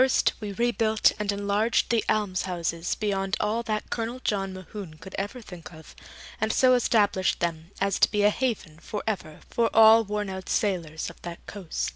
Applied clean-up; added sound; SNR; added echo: none; none; none; none.